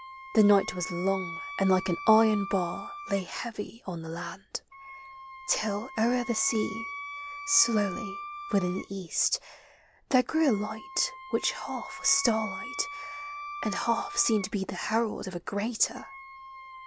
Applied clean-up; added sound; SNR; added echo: none; Wind instrument, woodwind instrument; 12 dB; none.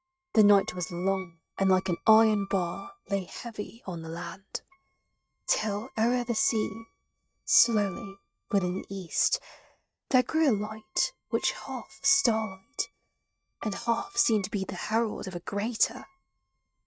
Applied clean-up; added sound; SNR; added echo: neural mask model RNNoise.